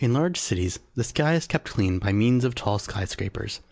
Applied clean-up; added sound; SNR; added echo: none; none; none; none.